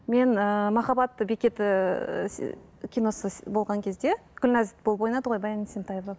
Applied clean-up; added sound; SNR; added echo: none; none; none; none.